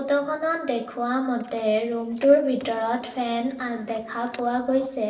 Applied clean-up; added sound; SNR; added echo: neural separator model SepFormer DNS4.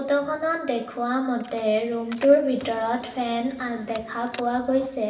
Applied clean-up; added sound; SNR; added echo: none; Car; 20 dB; reverberation time 1.1 s.